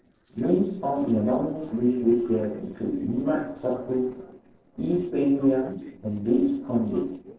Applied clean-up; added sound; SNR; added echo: neural separator model SepFormer DNS4.